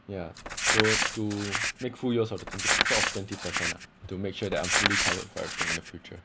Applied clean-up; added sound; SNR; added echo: none; Crumpling, crinkling; -3 dB; none.